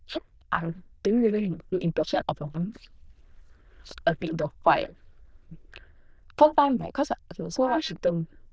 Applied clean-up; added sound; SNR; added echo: neural diffusion model UNIVERSE++.